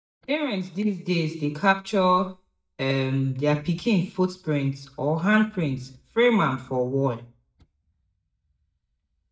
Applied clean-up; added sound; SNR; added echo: neural mask model DeepFilterNet 3.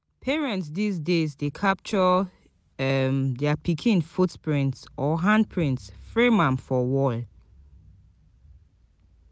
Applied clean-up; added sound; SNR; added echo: none; none; none; none.